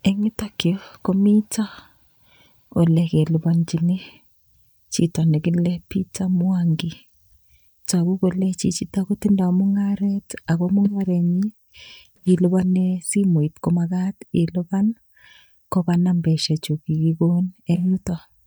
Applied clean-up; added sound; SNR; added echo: neural mask model DeepFilterNet 3.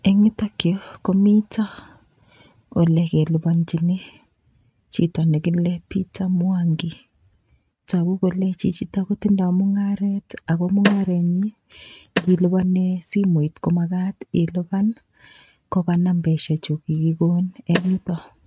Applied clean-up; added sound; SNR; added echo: neural mask model RNNoise.